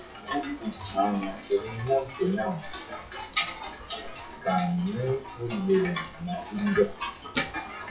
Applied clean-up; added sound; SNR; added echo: classical method WPE with log-MMSE.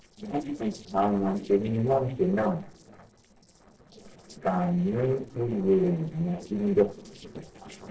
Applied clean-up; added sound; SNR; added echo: neural separator model SepFormer DNS4.